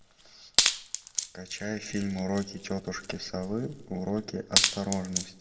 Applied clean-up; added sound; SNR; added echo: none; Wood; -1 dB; reverberation time 1.4 s.